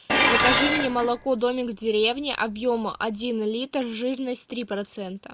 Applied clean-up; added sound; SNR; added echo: none; Dishes, pots, and pans; 0 dB; none.